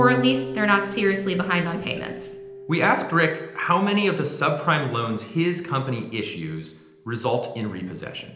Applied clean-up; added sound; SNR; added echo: none; Electric guitar / Bass guitar; 11 dB; reverberation time 0.8 s.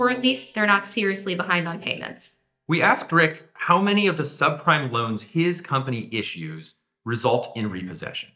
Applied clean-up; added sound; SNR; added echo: neural mask model DeepFilterNet 3.